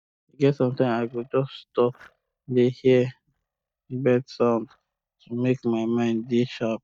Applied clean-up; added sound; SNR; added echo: neural mask model DeepFilterNet 3.